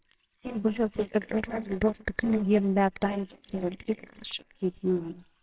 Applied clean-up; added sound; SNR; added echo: neural separator model SepFormer WHAMR!.